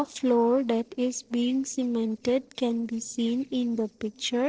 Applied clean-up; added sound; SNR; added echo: neural separator model SepFormer DNS4.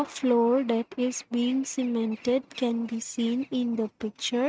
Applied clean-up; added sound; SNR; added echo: neural mask model RNNoise.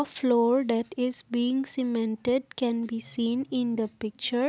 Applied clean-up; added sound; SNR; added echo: none; none; none; none.